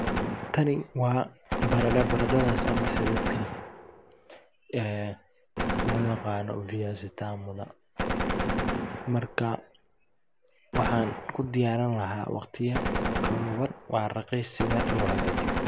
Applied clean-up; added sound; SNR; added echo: none; Gunshot, gunfire; 1 dB; none.